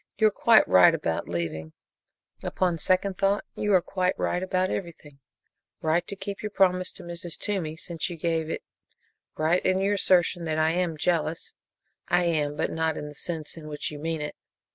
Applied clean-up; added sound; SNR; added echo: none; none; none; none.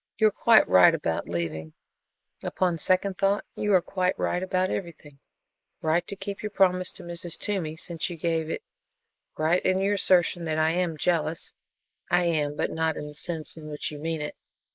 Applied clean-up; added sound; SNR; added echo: neural mask model Resemble Enhance denoiser.